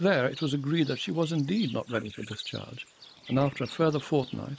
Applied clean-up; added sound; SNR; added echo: neural mask model Resemble Enhance denoiser.